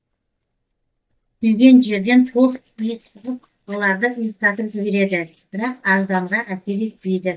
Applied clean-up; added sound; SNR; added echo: neural mask model DeepFilterNet 3.